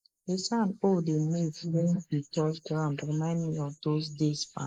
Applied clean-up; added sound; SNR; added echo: neural mask model Resemble Enhance denoiser.